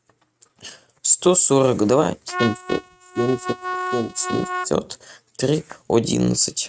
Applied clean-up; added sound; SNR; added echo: neural mask model RNNoise.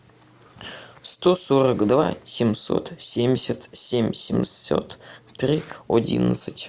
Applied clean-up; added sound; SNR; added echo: none; none; none; none.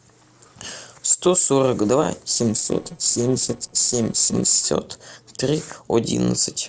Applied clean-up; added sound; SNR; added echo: neural separator model SepFormer DNS4.